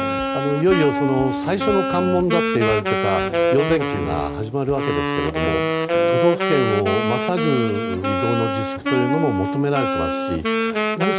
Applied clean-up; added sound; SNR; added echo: none; Wind instrument, woodwind instrument; 0 dB; none.